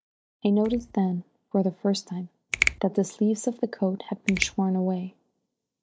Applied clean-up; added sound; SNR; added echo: neural mask model DeepFilterNet 3.